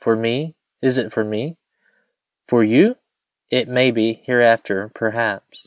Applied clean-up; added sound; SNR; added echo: none; none; none; none.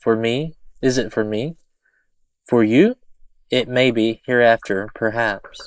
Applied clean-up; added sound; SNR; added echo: neural mask model Resemble Enhance denoiser.